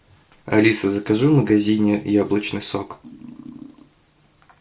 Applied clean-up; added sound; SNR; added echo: none; none; none; none.